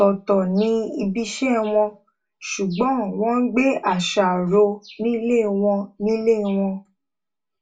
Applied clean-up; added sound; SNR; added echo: none; none; none; reverberation time 0.2 s.